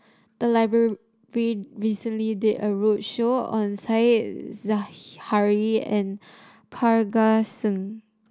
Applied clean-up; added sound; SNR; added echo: none; none; none; none.